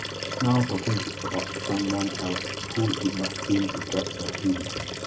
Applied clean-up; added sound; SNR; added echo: none; Liquid; 5 dB; none.